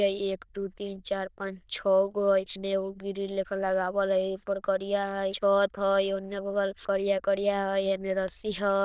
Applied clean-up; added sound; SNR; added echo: neural diffusion model UNIVERSE++.